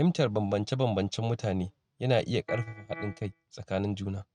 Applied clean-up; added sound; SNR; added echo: neural mask model RNNoise.